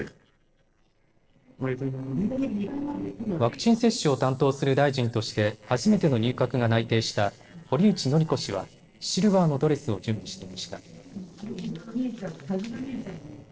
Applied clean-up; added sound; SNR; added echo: neural separator model SepFormer DNS4.